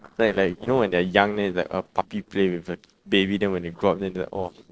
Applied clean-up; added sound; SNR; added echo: neural separator model SepFormer DNS4.